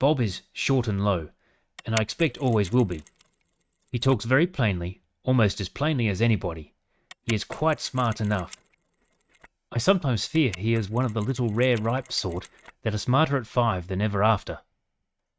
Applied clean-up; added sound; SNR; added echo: neural mask model RNNoise.